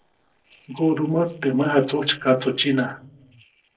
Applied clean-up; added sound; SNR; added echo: neural separator model SepFormer DNS4.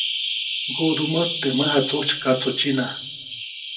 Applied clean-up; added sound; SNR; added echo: none; Bird vocalization, bird call, bird song; 4 dB; reverberation time 0.2 s.